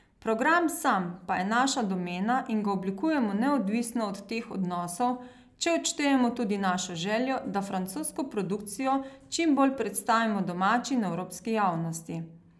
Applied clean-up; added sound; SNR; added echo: none; none; none; none.